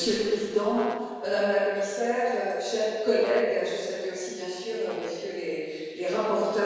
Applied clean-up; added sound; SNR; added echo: neural separator model SepFormer DNS4.